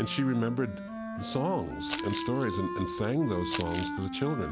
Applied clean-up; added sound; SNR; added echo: none; Wind instrument, woodwind instrument + Crumpling, crinkling; 5 dB; none.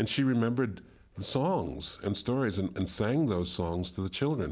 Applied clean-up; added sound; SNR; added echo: none; none; none; none.